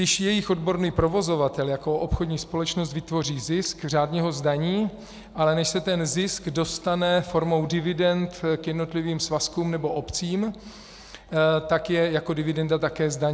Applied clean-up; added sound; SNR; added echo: none; none; none; none.